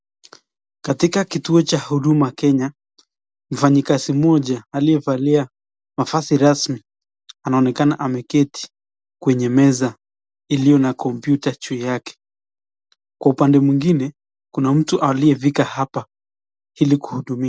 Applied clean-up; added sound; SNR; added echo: none; none; none; none.